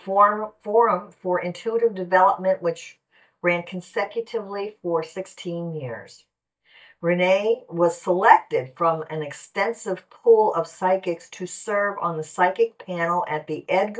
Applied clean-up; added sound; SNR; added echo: neural mask model DeepFilterNet 3.